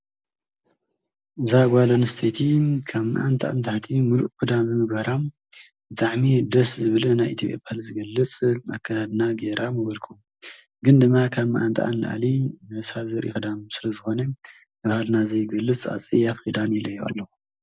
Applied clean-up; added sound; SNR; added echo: none; none; none; none.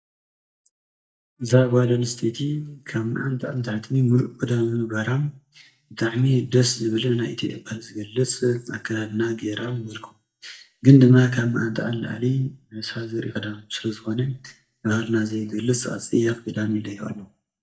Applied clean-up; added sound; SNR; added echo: neural mask model DeepFilterNet 3.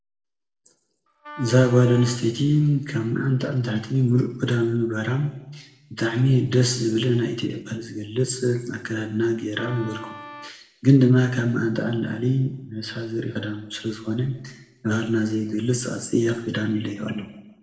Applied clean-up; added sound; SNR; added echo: none; Wind instrument, woodwind instrument; 17 dB; reverberation time 0.8 s.